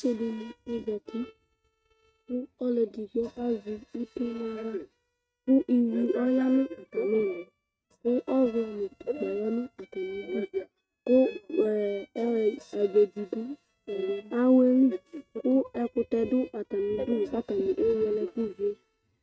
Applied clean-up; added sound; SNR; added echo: neural mask model RNNoise.